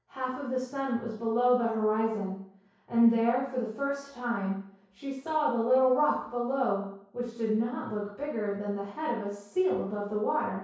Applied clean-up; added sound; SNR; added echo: none; none; none; reverberation time 0.6 s.